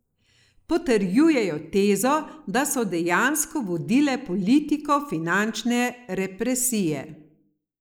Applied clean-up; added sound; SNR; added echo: neural mask model Resemble Enhance denoiser.